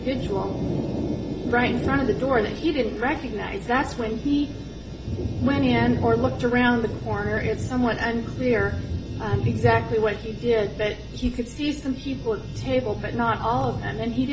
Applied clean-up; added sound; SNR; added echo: none; Thunder; 5 dB; reverberation time 0.5 s.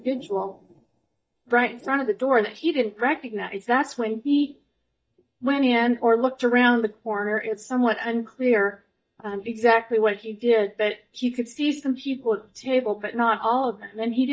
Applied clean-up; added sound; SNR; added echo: neural mask model DeepFilterNet 3.